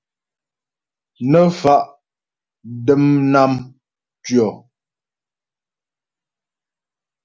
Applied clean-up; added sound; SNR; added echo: none; none; none; none.